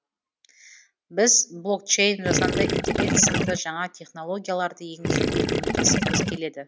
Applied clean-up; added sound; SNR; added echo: none; Gurgling / Liquid; -3 dB; none.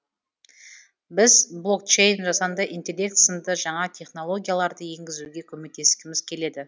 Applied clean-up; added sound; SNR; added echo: none; none; none; none.